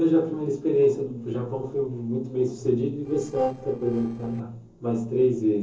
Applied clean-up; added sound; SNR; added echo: neural separator model SepFormer DNS4.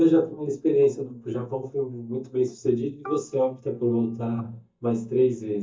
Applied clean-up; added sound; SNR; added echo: neural mask model DeepFilterNet 3.